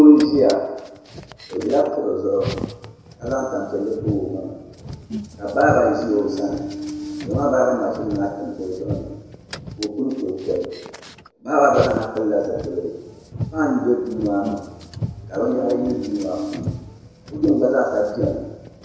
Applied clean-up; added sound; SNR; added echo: none; Car; 11 dB; reverberation time 1.0 s.